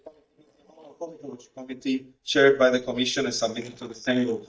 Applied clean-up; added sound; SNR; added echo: neural mask model DeepFilterNet 3.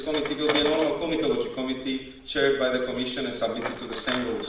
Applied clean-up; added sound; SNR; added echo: none; Coin (dropping); 9 dB; reverberation time 0.8 s.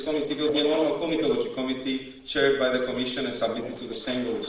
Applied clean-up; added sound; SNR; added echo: neural separator model SepFormer DNS4.